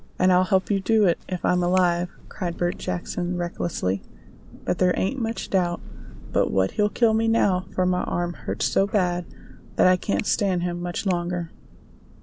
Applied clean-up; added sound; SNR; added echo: none; Thunder; 15 dB; none.